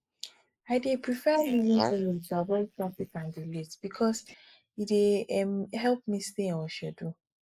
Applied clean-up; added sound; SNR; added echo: neural mask model Resemble Enhance denoiser.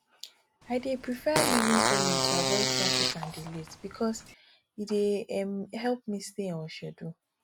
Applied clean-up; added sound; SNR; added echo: none; Fart; -3 dB; none.